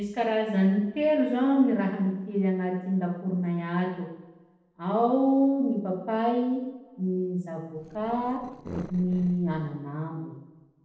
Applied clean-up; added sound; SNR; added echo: neural separator model SepFormer DNS4.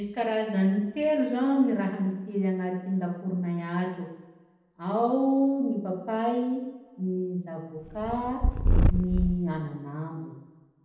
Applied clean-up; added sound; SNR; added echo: none; Purr; -3 dB; reverberation time 0.9 s.